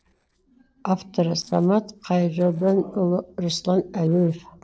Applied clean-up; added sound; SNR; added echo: neural separator model SepFormer DNS4.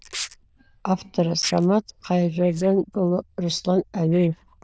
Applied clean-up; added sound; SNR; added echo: neural diffusion model UNIVERSE++.